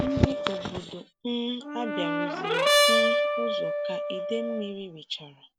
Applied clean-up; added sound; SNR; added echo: none; Brass instrument; -4 dB; none.